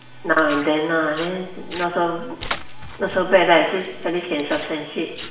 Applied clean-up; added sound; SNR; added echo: none; Tearing; 16 dB; reverberation time 1.0 s.